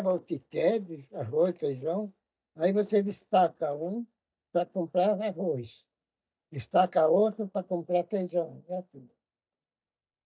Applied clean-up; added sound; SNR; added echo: neural mask model DeepFilterNet 3.